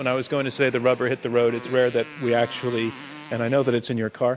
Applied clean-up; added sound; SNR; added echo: none; Motorcycle; 18 dB; none.